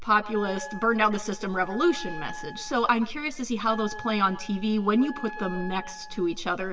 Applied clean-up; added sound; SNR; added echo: none; Wind instrument, woodwind instrument; 16 dB; reverberation time 1.4 s.